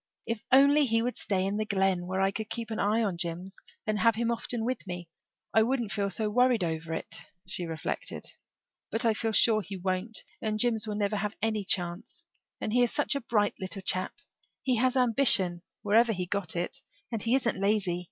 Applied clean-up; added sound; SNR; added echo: none; none; none; none.